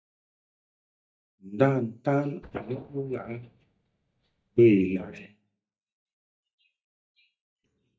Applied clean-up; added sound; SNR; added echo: neural mask model DeepFilterNet 3.